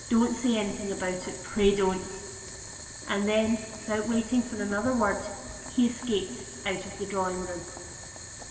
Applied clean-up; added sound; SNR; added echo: none; Boiling; 12 dB; reverberation time 1.9 s.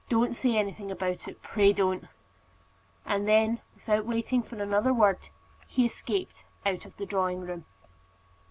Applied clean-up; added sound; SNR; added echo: none; none; none; none.